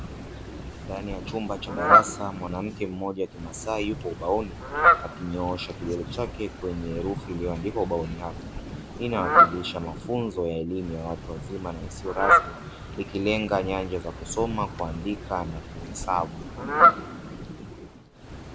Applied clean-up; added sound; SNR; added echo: none; Fowl; -3 dB; none.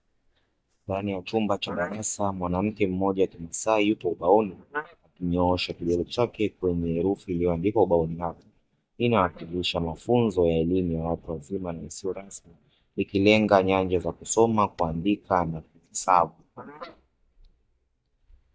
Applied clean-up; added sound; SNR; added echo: neural mask model DeepFilterNet 3.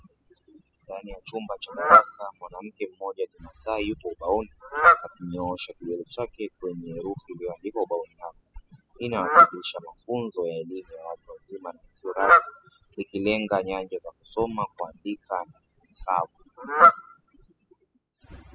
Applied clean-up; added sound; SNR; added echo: classical method spectral subtraction.